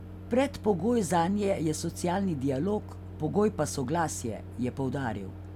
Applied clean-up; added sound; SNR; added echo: none; Microwave oven; 12 dB; none.